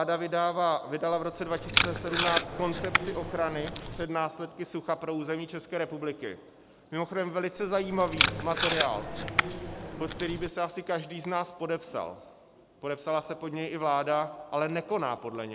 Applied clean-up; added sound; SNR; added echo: none; Packing tape, duct tape; 0 dB; none.